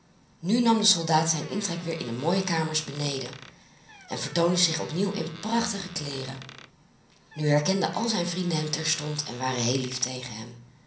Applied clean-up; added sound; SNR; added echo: none; Squeak; 19 dB; reverberation time 0.6 s.